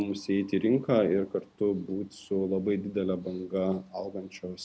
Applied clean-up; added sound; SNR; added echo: none; none; none; none.